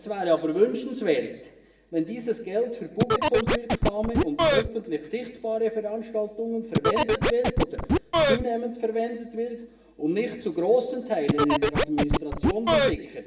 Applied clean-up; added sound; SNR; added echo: none; Scratching (performance technique); -4 dB; reverberation time 0.8 s.